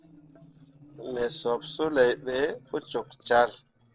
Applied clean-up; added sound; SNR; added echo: neural separator model SepFormer DNS4.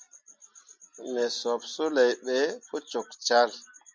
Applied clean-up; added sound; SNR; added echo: none; none; none; none.